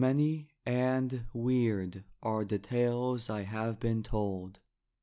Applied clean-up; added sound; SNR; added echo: none; none; none; none.